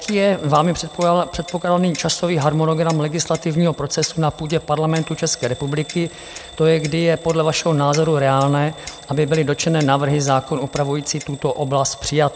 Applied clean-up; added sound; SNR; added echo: none; Alarm / Bell + Clock; 19 dB; none.